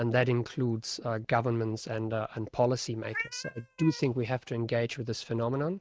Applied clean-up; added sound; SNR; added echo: neural mask model RNNoise.